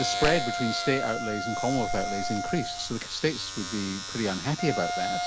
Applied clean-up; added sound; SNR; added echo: none; Domestic sounds, home sounds + Wind instrument, woodwind instrument; 2 dB; none.